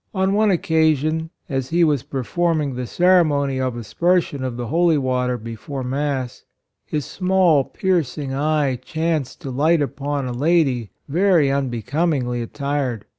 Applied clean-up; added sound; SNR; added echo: none; none; none; none.